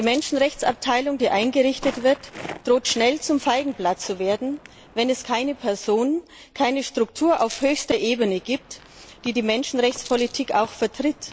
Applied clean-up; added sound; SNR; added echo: none; Rattle + Walk, footsteps; 20 dB; none.